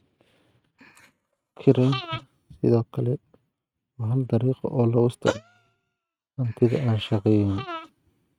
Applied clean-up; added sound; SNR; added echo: neural mask model RNNoise.